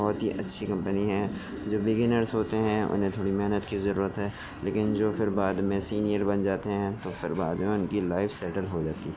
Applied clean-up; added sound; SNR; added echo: none; Motor vehicle (road); 17 dB; none.